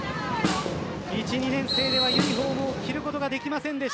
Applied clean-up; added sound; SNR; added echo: none; Snare drum; 8 dB; none.